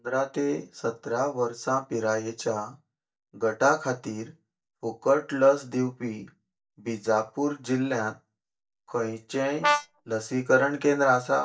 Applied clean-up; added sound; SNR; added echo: neural mask model DeepFilterNet 3.